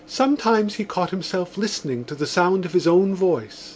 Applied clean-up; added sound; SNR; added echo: none; none; none; none.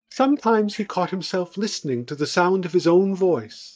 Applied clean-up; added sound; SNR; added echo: neural mask model DeepFilterNet 3.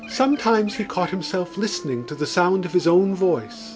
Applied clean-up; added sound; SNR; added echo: none; Bird + Wind instrument, woodwind instrument; 17 dB; none.